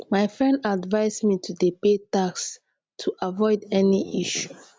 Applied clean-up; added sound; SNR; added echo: none; none; none; none.